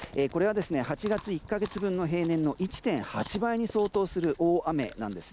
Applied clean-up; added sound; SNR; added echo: none; Chewing, mastication; 19 dB; none.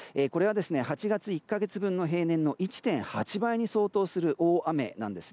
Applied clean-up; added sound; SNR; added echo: none; none; none; none.